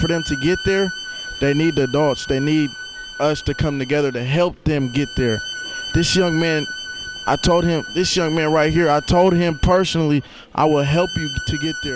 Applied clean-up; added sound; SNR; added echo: none; Bowed string instrument; 12 dB; none.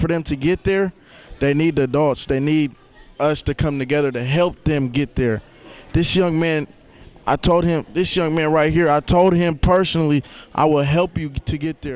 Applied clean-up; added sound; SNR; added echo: none; none; none; none.